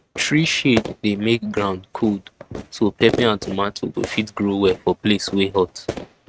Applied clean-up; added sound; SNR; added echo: neural mask model RNNoise.